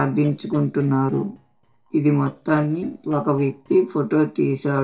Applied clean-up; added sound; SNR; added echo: neural separator model SepFormer DNS4.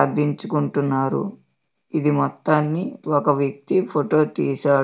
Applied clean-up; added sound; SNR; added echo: none; none; none; none.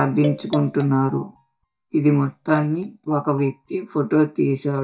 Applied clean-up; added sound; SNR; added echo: neural mask model DeepFilterNet 3.